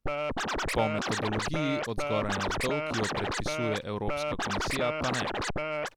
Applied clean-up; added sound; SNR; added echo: none; Scratching (performance technique); -3 dB; none.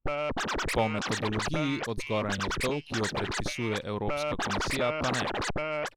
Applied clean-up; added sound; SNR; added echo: neural mask model Resemble Enhance denoiser.